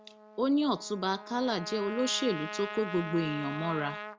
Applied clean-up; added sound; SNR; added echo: none; Trumpet; 10 dB; none.